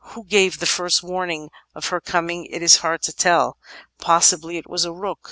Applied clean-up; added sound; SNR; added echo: none; none; none; none.